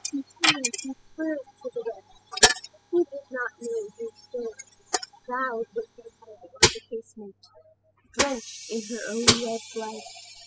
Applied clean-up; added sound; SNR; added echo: classical method spectral subtraction.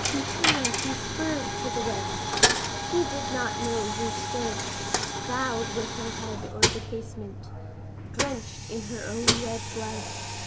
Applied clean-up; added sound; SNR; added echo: none; Coin (dropping); -4 dB; none.